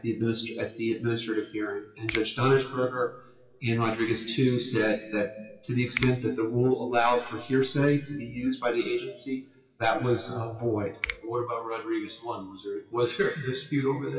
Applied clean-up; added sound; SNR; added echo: classical method WPE with log-MMSE.